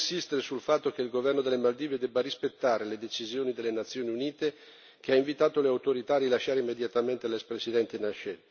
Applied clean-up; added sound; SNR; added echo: none; none; none; none.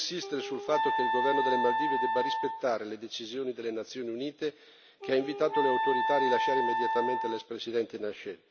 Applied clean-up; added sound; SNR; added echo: none; Wind instrument, woodwind instrument; -1 dB; none.